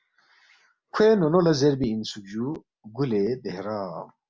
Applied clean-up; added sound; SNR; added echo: none; none; none; none.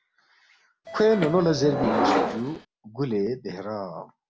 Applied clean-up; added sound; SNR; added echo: none; Subway, metro, underground; 0 dB; none.